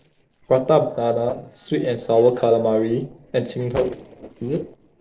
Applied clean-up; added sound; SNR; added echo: neural separator model SepFormer DNS4.